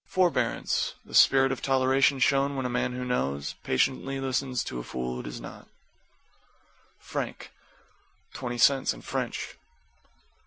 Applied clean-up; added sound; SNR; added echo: none; none; none; none.